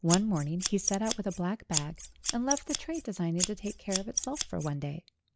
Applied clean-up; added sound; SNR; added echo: none; Scissors; 3 dB; none.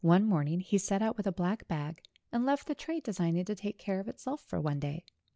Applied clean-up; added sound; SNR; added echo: none; none; none; none.